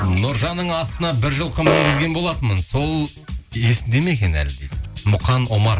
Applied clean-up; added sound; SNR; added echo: none; Fart; -1 dB; none.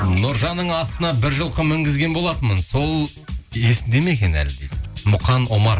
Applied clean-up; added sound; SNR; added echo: none; none; none; none.